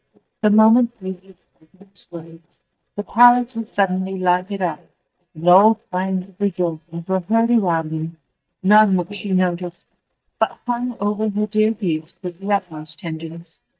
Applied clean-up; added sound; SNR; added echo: neural mask model DeepFilterNet 3.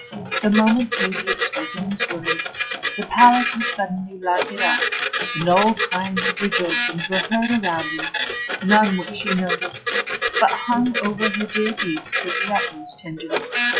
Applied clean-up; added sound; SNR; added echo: classical method WPE with log-MMSE.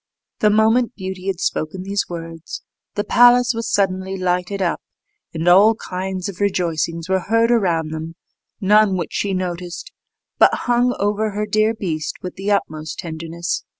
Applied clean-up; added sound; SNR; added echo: none; none; none; none.